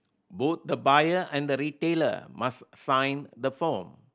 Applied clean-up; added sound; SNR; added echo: none; none; none; none.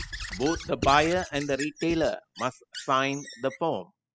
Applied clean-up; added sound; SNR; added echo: classical method spectral subtraction.